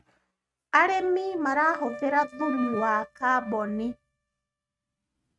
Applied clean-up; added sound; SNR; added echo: neural mask model RNNoise.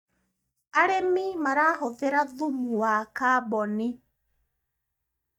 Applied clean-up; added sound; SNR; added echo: neural mask model DeepFilterNet 3.